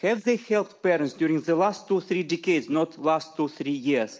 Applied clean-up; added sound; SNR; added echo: neural mask model Resemble Enhance denoiser.